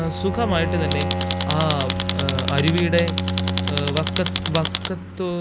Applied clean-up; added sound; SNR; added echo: none; Tools + Bowed string instrument; -1 dB; none.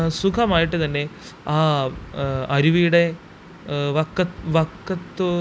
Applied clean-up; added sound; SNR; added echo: none; none; none; none.